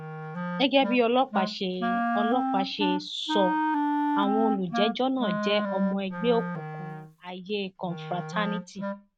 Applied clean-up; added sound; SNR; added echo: none; Wind instrument, woodwind instrument; 2 dB; none.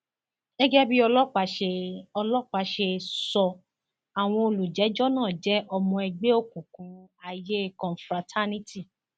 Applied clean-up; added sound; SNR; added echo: none; none; none; none.